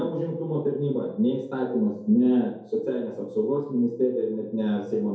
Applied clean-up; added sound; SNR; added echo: none; none; none; reverberation time 2.3 s.